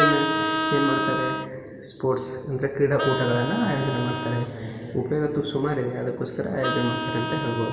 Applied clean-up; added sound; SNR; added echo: none; Vehicle horn, car horn, honking; 4 dB; reverberation time 1.9 s.